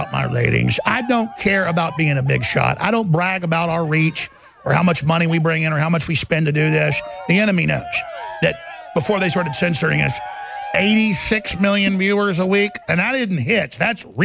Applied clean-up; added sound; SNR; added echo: none; Cheering; 17 dB; none.